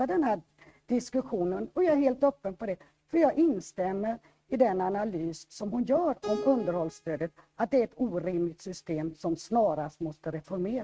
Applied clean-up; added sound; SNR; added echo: neural mask model RNNoise.